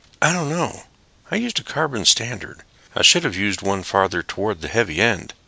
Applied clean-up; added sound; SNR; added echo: none; none; none; none.